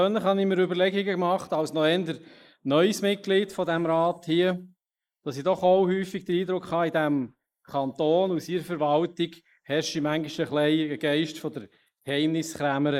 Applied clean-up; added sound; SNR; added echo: neural mask model Resemble Enhance denoiser.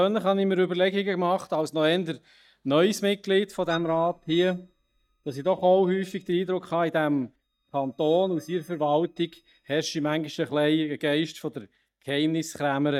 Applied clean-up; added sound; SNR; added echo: neural mask model DeepFilterNet 3.